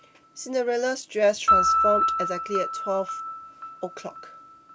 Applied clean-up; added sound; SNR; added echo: none; Piano; -1 dB; none.